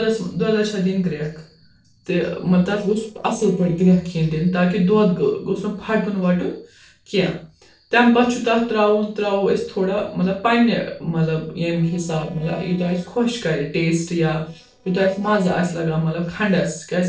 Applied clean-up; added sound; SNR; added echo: neural separator model SepFormer DNS4.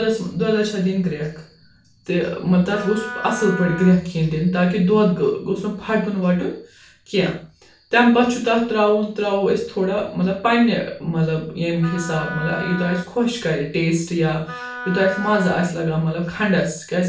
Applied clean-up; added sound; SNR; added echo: none; Wind instrument, woodwind instrument; 11 dB; reverberation time 0.4 s.